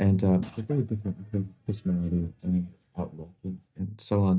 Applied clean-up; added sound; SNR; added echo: neural mask model DeepFilterNet 3.